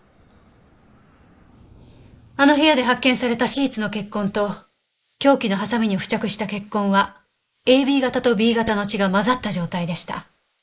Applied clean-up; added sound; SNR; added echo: neural mask model Resemble Enhance denoiser.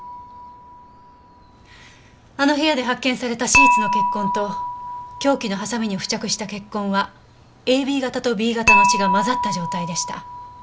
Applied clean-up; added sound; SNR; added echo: none; Dishes, pots, and pans / Chink, clink; 0 dB; none.